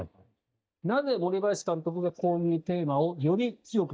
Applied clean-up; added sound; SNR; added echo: neural mask model DeepFilterNet 3.